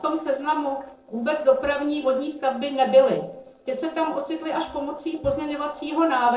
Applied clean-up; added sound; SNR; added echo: neural separator model SepFormer DNS4.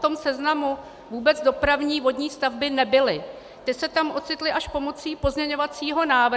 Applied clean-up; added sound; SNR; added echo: none; none; none; none.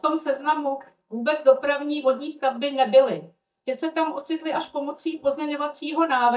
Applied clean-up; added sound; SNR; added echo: neural mask model DeepFilterNet 3.